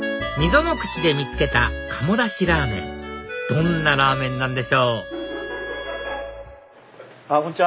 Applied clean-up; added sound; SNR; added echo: none; Guitar; 20 dB; none.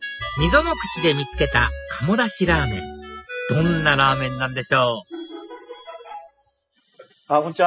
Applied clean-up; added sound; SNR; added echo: classical method spectral subtraction.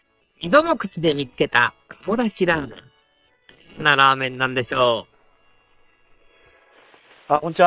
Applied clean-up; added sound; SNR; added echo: neural separator model SepFormer WHAM!.